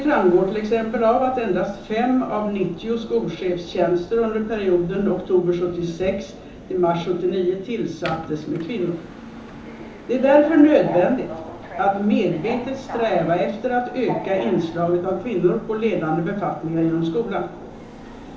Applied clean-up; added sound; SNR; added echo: none; Subway, metro, underground; 15 dB; reverberation time 0.7 s.